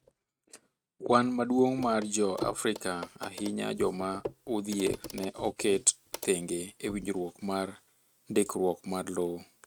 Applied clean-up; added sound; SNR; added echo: neural mask model RNNoise.